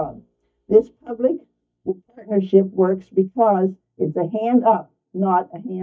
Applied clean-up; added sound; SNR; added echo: neural mask model DeepFilterNet 3.